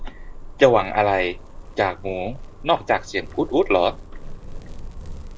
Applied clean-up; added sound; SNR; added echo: none; Zipper (clothing); 12 dB; none.